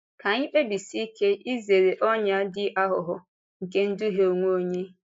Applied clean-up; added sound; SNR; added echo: neural mask model Resemble Enhance denoiser.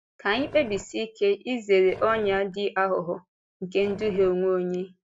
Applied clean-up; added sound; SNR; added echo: none; Growling; 18 dB; none.